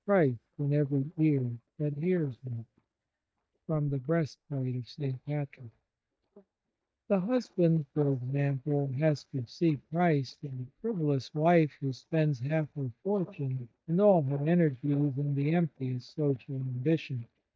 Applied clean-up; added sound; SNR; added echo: neural mask model DeepFilterNet 3.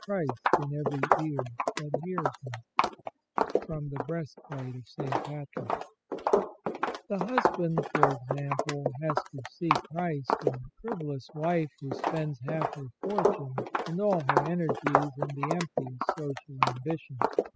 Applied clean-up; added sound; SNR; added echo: classical method spectral subtraction.